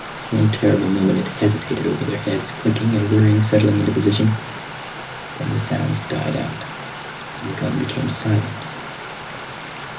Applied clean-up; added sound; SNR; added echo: none; Stream; 11 dB; reverberation time 0.4 s.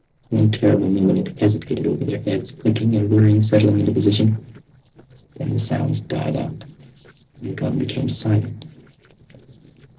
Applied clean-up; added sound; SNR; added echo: neural separator model SepFormer DNS4.